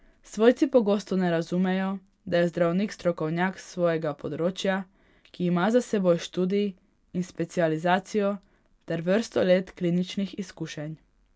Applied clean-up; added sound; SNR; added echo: none; none; none; none.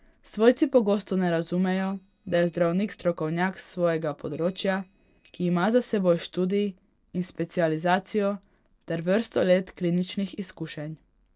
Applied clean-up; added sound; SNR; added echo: neural separator model SepFormer DNS4.